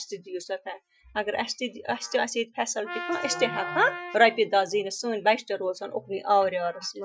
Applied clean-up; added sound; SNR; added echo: classical method Wiener filter.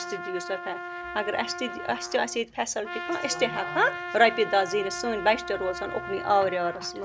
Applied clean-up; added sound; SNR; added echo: none; Trumpet; 9 dB; none.